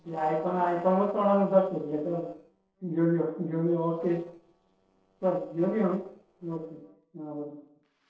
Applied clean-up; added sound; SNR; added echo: neural separator model SepFormer DNS4.